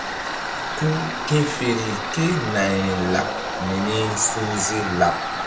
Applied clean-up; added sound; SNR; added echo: none; Tools; 4 dB; none.